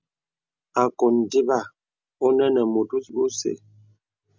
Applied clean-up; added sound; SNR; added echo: none; none; none; none.